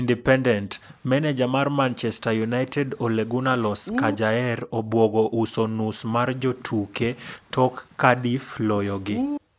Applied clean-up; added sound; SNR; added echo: none; Bird; 13 dB; none.